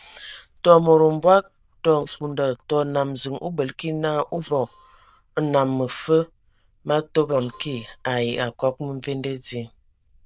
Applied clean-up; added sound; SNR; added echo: neural diffusion model UNIVERSE++.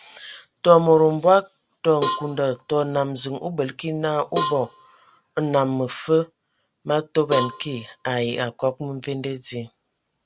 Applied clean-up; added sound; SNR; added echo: none; Cowbell; 9 dB; none.